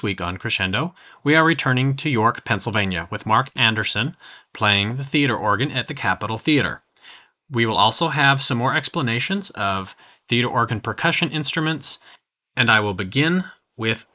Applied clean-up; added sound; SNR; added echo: neural mask model Resemble Enhance denoiser.